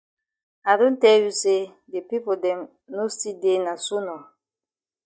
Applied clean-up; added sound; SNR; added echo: neural mask model DeepFilterNet 3.